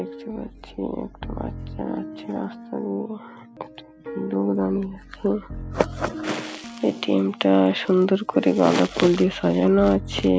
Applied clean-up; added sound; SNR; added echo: none; Piano; 14 dB; none.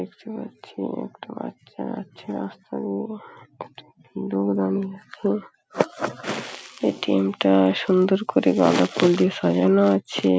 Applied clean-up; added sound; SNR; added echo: none; none; none; none.